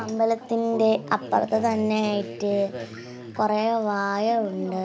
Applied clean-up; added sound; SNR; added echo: none; none; none; none.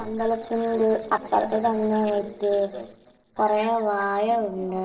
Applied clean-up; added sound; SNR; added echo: neural separator model SepFormer DNS4.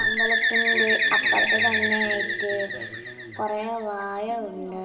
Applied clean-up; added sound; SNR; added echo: none; Bird; -4 dB; reverberation time 0.8 s.